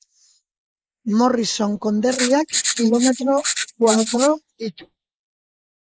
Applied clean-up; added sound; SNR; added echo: neural mask model Resemble Enhance denoiser.